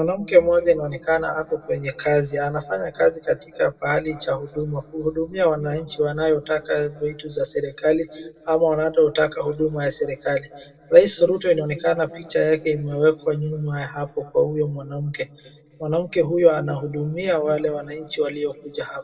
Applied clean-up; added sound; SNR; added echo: none; none; none; reverberation time 1.7 s.